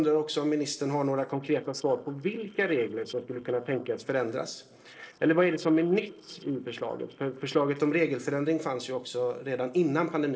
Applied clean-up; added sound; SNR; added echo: neural separator model SepFormer DNS4.